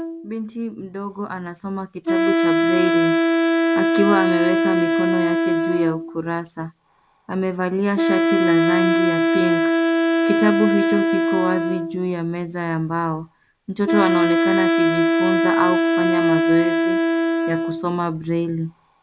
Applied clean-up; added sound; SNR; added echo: none; Wind instrument, woodwind instrument; -4 dB; none.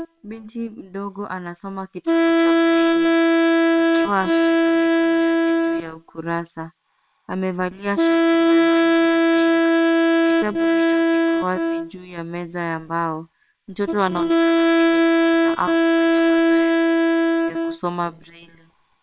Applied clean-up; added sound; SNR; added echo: neural separator model SepFormer WHAM!.